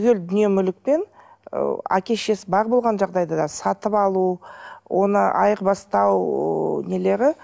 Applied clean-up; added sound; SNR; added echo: none; none; none; none.